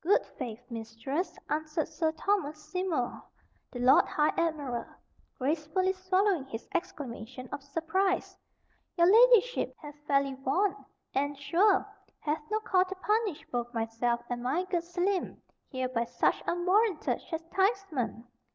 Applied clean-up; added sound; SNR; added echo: none; none; none; none.